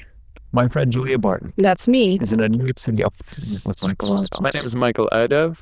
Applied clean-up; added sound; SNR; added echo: neural diffusion model UNIVERSE++.